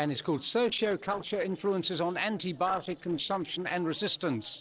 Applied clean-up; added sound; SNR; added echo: neural separator model SepFormer DNS4.